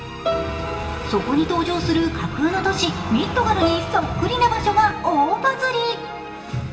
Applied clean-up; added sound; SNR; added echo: none; Bowed string instrument; 12 dB; reverberation time 1.0 s.